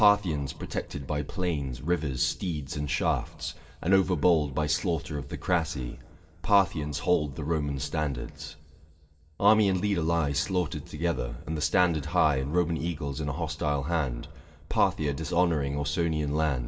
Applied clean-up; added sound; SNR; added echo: none; none; none; reverberation time 0.3 s.